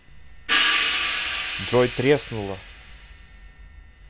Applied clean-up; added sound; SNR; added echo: none; Crash cymbal / Hi-hat; -2 dB; none.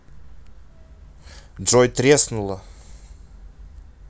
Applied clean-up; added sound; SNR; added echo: none; none; none; none.